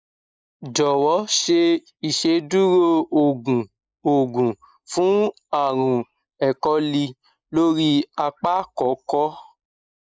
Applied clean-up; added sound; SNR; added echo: neural mask model Resemble Enhance denoiser.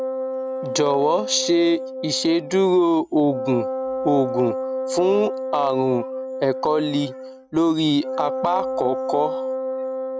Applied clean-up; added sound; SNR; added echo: none; Wind instrument, woodwind instrument; 6 dB; none.